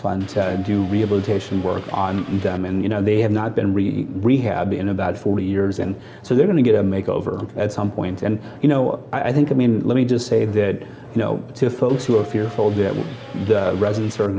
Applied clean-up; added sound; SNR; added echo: none; Subway, metro, underground / Doorbell; 19 dB; reverberation time 1.9 s.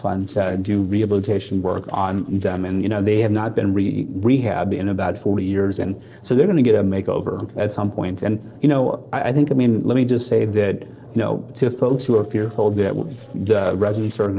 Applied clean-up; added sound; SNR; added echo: neural separator model SepFormer DNS4.